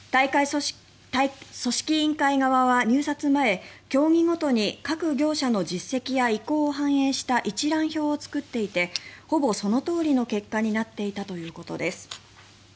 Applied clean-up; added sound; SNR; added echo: none; none; none; none.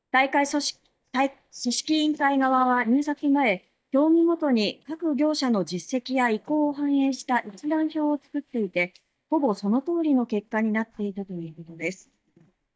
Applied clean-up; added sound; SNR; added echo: neural mask model DeepFilterNet 3.